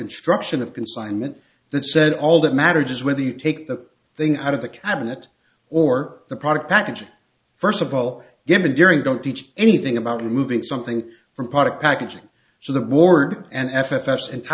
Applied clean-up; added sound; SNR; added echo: none; none; none; none.